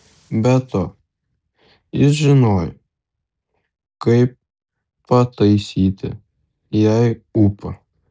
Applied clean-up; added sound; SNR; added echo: none; none; none; none.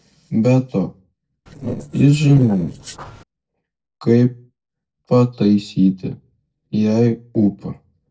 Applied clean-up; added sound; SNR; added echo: neural separator model SepFormer DNS4.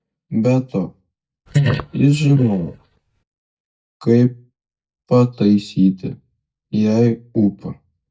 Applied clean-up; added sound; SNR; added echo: neural mask model DeepFilterNet 3.